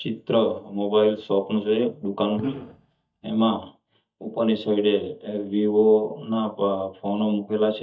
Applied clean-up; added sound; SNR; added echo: neural mask model DeepFilterNet 3.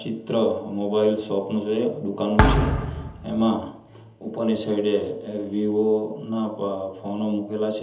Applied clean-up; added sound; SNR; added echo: none; Thump, thud; -1 dB; reverberation time 1.2 s.